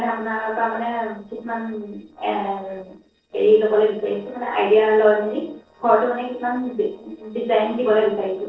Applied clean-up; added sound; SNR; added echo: neural separator model SepFormer DNS4.